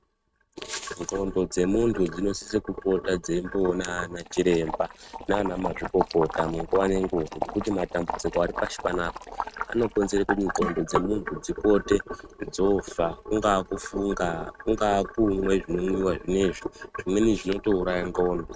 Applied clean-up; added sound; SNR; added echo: neural mask model RNNoise.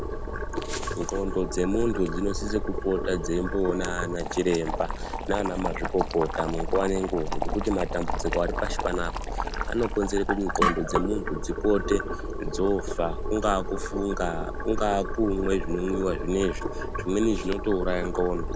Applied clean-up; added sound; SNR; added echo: none; Boiling; 2 dB; none.